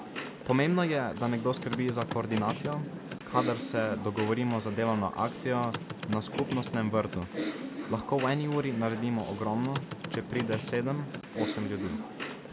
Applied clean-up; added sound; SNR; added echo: none; Computer keyboard; 7 dB; none.